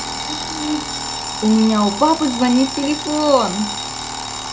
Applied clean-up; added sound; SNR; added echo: none; Alarm; 7 dB; none.